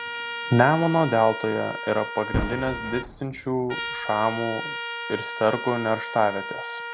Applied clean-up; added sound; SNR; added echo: none; Boom + Trumpet; 7 dB; none.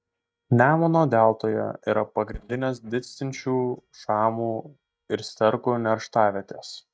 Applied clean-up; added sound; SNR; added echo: neural mask model DeepFilterNet 3.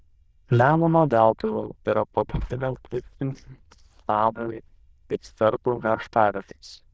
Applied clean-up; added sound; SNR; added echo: neural diffusion model UNIVERSE++.